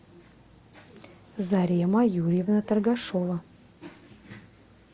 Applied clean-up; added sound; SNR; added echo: none; none; none; none.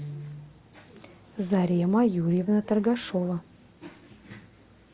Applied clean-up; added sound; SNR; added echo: none; Guitar; 20 dB; none.